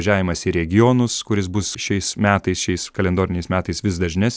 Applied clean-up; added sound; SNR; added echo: none; none; none; none.